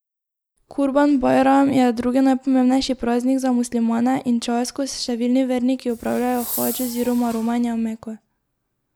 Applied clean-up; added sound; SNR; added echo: none; Fireworks; 13 dB; none.